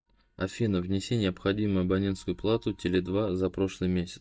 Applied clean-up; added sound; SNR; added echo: neural mask model DeepFilterNet 3.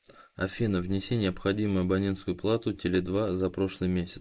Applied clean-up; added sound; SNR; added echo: neural mask model Resemble Enhance denoiser.